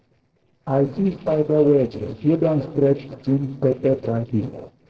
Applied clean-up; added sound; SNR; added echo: neural separator model SepFormer DNS4.